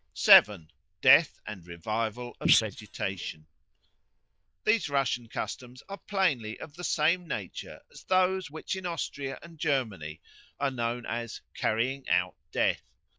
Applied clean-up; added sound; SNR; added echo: neural diffusion model UNIVERSE++.